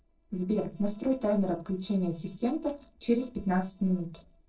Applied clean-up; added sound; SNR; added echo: neural separator model SepFormer DNS4.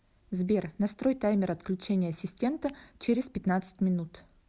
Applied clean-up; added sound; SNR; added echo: none; none; none; none.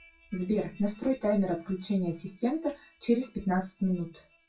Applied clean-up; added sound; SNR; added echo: classical method WPE with log-MMSE.